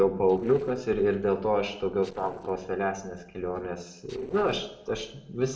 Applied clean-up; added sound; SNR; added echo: neural separator model SepFormer DNS4.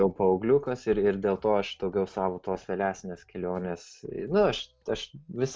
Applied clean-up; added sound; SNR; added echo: none; none; none; none.